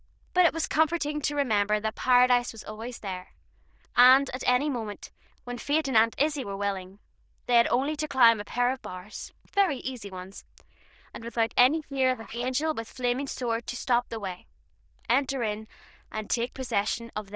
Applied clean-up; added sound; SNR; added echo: neural diffusion model UNIVERSE++.